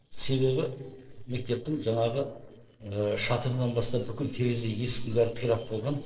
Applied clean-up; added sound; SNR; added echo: neural separator model SepFormer DNS4.